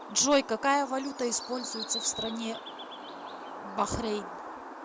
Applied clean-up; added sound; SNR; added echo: none; Bird; 9 dB; none.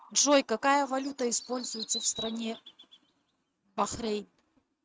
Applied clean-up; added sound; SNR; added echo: neural mask model RNNoise.